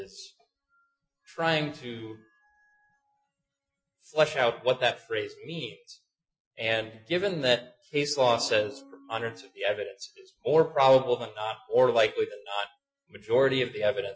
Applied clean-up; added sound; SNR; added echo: classical method Wiener filter.